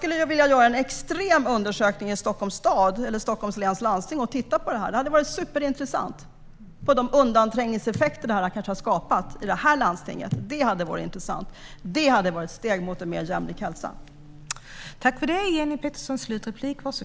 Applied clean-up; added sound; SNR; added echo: none; Buzz; 17 dB; none.